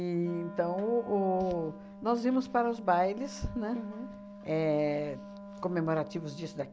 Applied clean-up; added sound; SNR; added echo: none; Wind instrument, woodwind instrument; 14 dB; none.